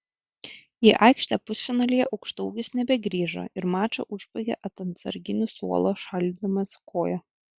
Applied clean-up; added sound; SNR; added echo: none; none; none; none.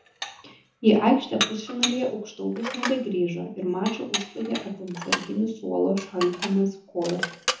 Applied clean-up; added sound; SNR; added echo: none; Dishes, pots, and pans; 7 dB; reverberation time 0.6 s.